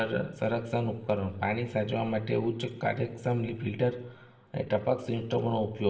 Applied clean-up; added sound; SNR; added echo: none; none; none; reverberation time 0.8 s.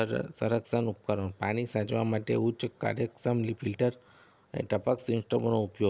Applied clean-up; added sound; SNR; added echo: none; none; none; none.